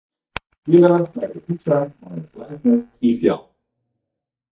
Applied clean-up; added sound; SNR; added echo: neural mask model DeepFilterNet 3.